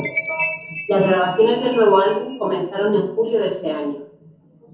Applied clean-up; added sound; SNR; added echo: none; Chime; 8 dB; reverberation time 0.6 s.